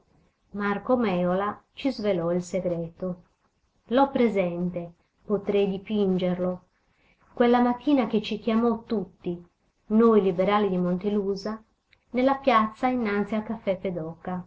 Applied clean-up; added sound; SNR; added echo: none; none; none; none.